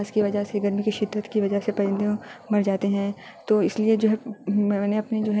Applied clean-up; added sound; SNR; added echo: none; none; none; none.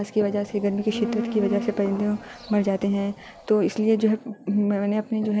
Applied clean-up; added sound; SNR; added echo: none; Insect; 10 dB; none.